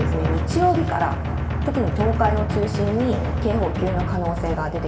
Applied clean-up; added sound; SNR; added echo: none; Drum; 0 dB; reverberation time 2.0 s.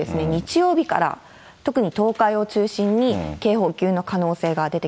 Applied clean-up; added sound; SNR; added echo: none; none; none; none.